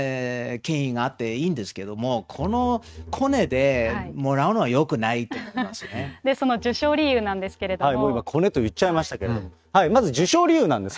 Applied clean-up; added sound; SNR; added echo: neural mask model RNNoise.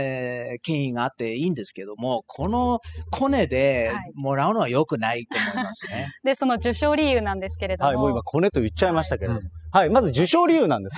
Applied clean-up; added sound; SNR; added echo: classical method spectral subtraction.